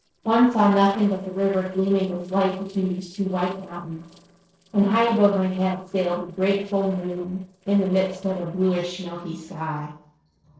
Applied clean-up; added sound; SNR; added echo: neural separator model SepFormer DNS4.